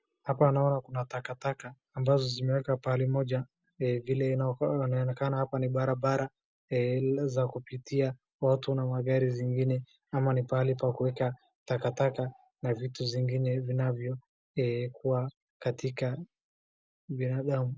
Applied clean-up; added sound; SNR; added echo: none; none; none; none.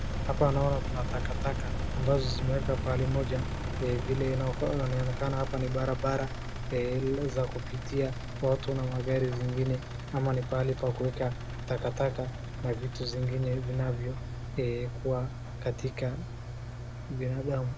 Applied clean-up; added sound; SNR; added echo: none; Engine; 3 dB; none.